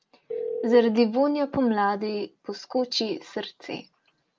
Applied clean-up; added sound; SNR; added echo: none; Telephone; 12 dB; none.